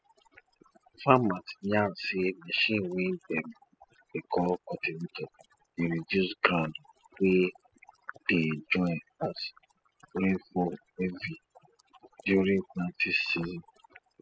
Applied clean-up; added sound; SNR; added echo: classical method spectral subtraction.